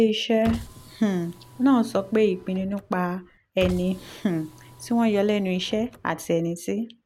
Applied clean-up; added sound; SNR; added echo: none; Car; 16 dB; none.